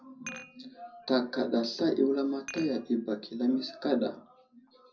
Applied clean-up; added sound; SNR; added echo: none; Dishes, pots, and pans; 18 dB; reverberation time 0.4 s.